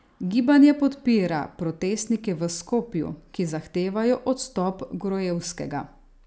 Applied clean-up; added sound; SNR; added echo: none; none; none; none.